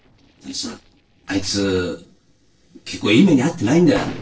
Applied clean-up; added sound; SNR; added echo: neural separator model SepFormer DNS4.